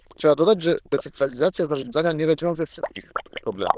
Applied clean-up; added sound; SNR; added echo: neural diffusion model UNIVERSE++.